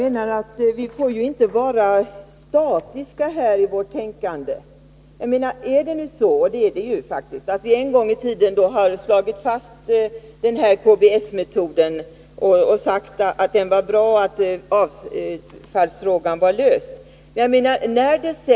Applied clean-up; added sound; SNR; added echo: none; none; none; none.